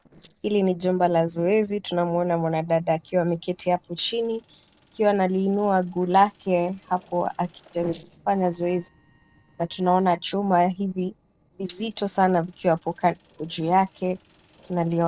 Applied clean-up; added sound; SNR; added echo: neural separator model SepFormer DNS4.